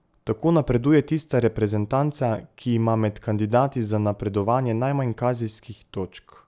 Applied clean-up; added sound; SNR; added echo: none; none; none; none.